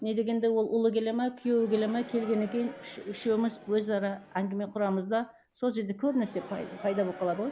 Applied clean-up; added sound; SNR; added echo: none; Crowd; 19 dB; none.